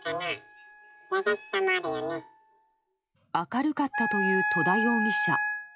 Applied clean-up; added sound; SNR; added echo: classical method log-MMSE.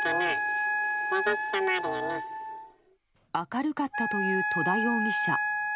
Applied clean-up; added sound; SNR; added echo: none; Wind instrument, woodwind instrument; -1 dB; none.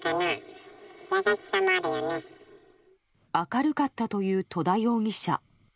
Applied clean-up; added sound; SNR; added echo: neural mask model Resemble Enhance denoiser.